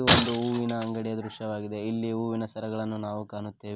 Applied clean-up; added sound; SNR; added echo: none; Shatter; 0 dB; none.